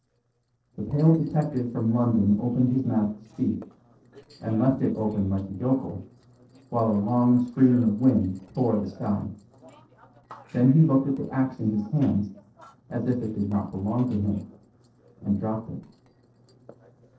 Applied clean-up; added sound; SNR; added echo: neural separator model SepFormer DNS4.